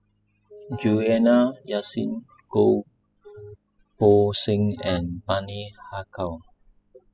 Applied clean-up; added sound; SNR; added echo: classical method spectral subtraction.